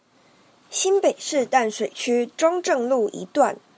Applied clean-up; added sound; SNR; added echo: none; none; none; none.